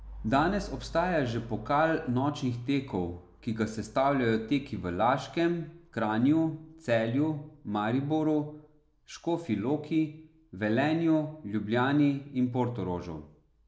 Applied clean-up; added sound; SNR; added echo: none; none; none; none.